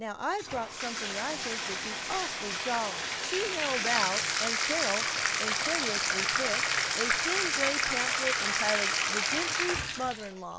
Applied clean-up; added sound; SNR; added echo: none; Bathtub (filling or washing); -5 dB; none.